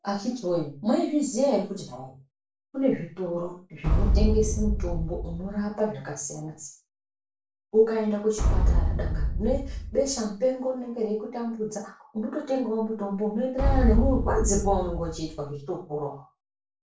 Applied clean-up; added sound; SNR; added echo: none; Boom; -3 dB; reverberation time 0.3 s.